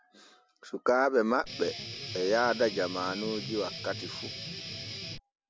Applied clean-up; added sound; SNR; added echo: none; Guitar; 8 dB; none.